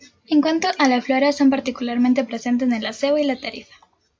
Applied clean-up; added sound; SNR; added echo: none; none; none; none.